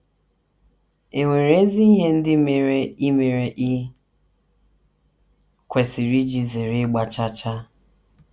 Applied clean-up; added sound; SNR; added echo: none; none; none; none.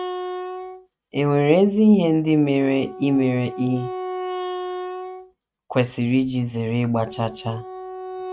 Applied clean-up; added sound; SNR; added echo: neural mask model RNNoise.